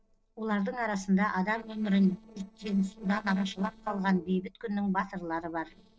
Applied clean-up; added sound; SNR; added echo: neural separator model SepFormer DNS4.